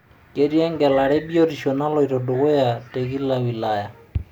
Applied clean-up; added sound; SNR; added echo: none; none; none; none.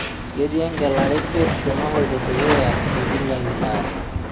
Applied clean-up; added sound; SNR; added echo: none; Hammer; 0 dB; none.